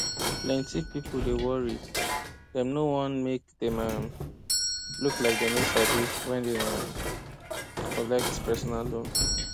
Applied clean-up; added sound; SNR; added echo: none; Dishes, pots, and pans + Doorbell; 1 dB; none.